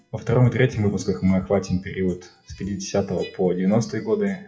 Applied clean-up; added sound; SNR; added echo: classical method WPE with log-MMSE.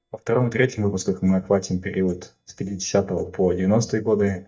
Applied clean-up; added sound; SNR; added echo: neural mask model DeepFilterNet 3.